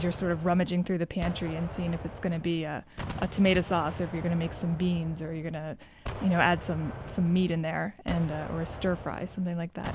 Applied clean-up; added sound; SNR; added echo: none; Gunshot, gunfire; 11 dB; none.